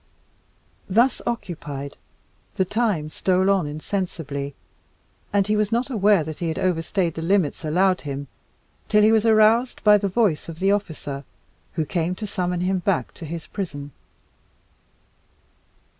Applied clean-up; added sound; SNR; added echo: none; none; none; none.